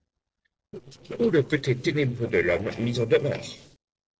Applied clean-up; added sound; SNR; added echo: neural separator model SepFormer DNS4.